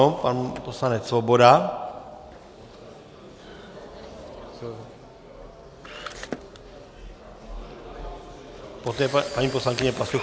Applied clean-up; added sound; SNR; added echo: none; Camera; 19 dB; none.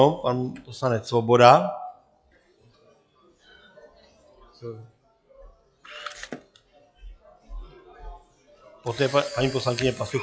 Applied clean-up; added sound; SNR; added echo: classical method log-MMSE.